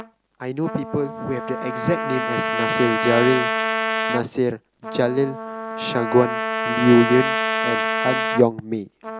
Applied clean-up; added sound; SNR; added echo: none; Trumpet; 3 dB; none.